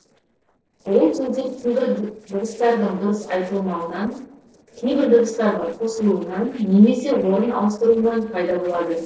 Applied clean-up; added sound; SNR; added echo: neural separator model SepFormer DNS4.